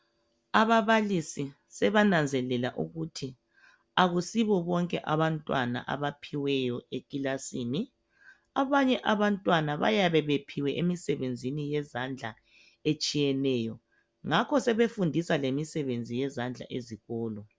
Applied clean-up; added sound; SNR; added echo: none; none; none; none.